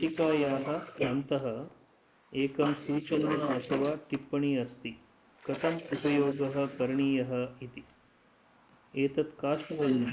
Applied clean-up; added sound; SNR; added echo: neural mask model Resemble Enhance denoiser.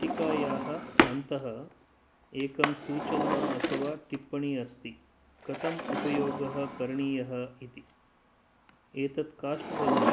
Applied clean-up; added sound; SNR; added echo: none; Drawer open or close; -1 dB; none.